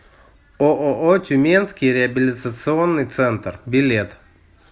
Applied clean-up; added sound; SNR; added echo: none; none; none; none.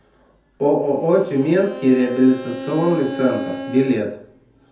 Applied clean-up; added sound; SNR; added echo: none; Bowed string instrument; 12 dB; reverberation time 0.5 s.